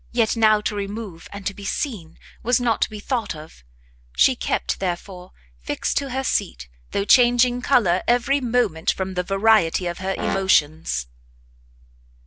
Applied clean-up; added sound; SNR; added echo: none; Brass instrument; 10 dB; none.